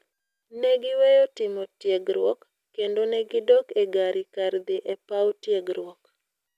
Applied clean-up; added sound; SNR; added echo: none; none; none; none.